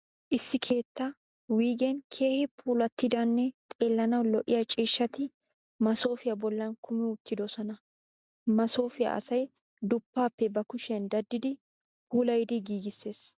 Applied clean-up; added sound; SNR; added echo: none; none; none; none.